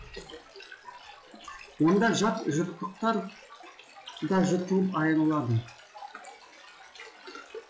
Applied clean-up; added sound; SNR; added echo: classical method log-MMSE.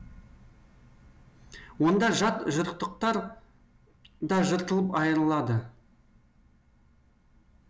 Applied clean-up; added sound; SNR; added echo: none; none; none; none.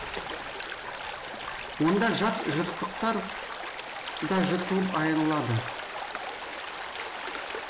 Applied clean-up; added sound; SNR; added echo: none; Stream; 5 dB; none.